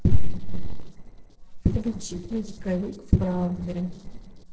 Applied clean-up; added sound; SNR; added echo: neural separator model SepFormer DNS4.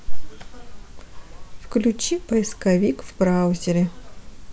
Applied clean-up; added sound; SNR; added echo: none; none; none; none.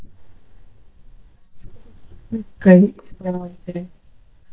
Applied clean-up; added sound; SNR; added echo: neural mask model DeepFilterNet 3.